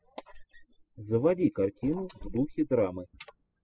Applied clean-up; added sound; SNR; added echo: classical method spectral subtraction.